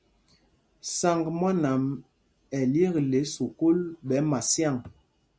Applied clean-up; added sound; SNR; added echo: none; none; none; none.